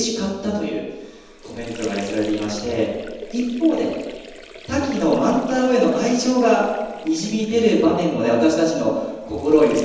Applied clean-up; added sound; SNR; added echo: none; Sink (filling or washing) / Water; 19 dB; reverberation time 1.1 s.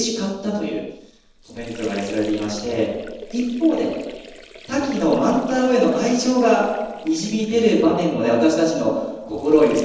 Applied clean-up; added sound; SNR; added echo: neural separator model SepFormer DNS4.